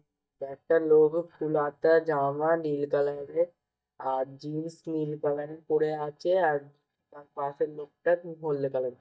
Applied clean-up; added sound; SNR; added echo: neural mask model DeepFilterNet 3.